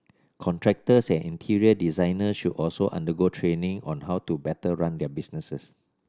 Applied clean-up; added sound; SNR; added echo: none; none; none; none.